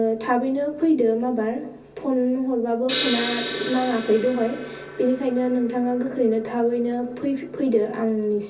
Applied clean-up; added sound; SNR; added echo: none; Gong; 5 dB; reverberation time 0.3 s.